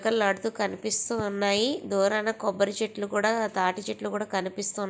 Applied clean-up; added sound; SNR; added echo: none; none; none; none.